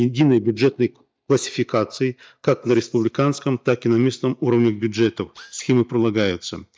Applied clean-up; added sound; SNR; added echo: neural mask model DeepFilterNet 3.